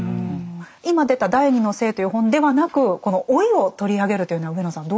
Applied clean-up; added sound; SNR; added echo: none; none; none; none.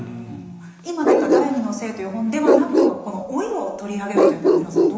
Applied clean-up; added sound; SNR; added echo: none; Bark; -5 dB; reverberation time 1.0 s.